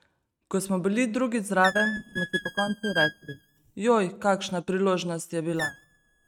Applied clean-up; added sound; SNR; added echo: neural mask model RNNoise.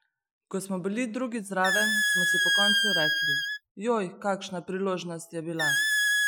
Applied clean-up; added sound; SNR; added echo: classical method Wiener filter.